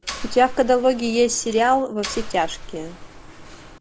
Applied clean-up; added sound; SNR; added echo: none; Mechanisms; 12 dB; none.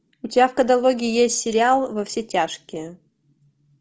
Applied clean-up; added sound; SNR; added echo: none; none; none; none.